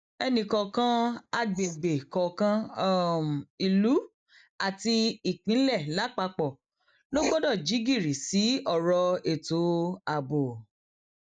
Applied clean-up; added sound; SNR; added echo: neural mask model DeepFilterNet 3.